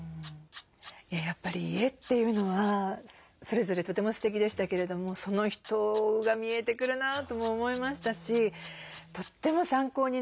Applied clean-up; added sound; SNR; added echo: none; Tools; 18 dB; none.